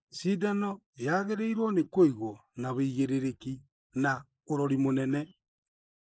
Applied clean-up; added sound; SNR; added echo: neural mask model Resemble Enhance denoiser.